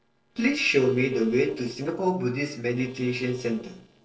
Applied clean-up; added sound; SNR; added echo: neural separator model SepFormer DNS4.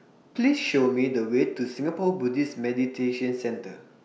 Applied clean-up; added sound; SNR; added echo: none; none; none; none.